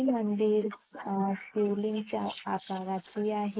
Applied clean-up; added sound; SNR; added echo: neural mask model Resemble Enhance denoiser.